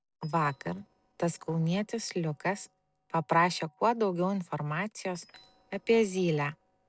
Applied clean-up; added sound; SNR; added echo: neural separator model SepFormer DNS4.